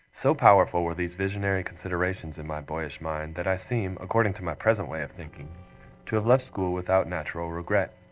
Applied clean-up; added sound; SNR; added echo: neural separator model SepFormer DNS4.